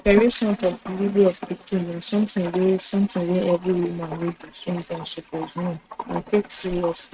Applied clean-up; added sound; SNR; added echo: neural mask model RNNoise.